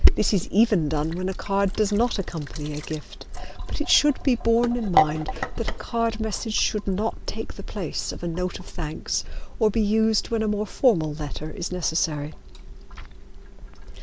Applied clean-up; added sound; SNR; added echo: none; Sink (filling or washing); 5 dB; none.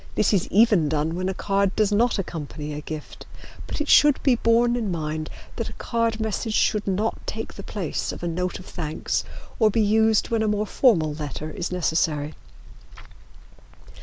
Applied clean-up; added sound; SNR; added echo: none; none; none; none.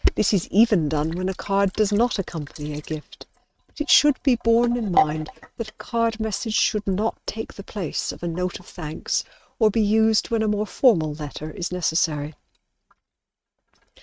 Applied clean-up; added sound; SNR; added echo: neural mask model RNNoise.